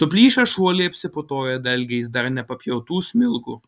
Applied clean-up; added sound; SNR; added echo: none; none; none; none.